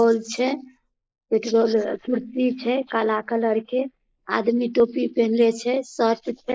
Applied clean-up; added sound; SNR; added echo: neural mask model Resemble Enhance denoiser.